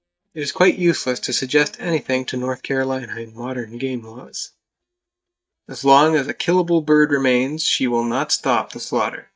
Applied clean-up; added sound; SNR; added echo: neural mask model DeepFilterNet 3.